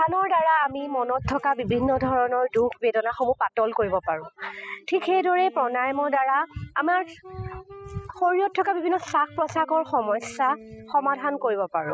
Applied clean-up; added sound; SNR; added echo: classical method spectral subtraction.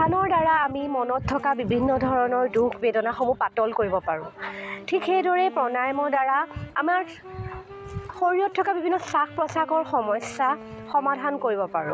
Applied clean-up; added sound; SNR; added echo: none; Wind instrument, woodwind instrument; 18 dB; none.